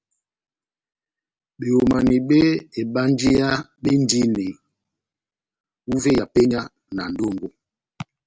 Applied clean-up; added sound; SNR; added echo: none; none; none; none.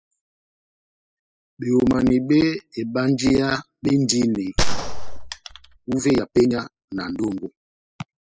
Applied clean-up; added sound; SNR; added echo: classical method spectral subtraction.